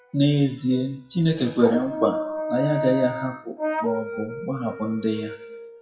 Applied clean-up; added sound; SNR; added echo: classical method WPE with log-MMSE.